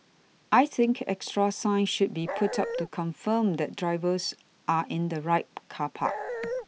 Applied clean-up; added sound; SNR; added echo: none; Dog; 5 dB; none.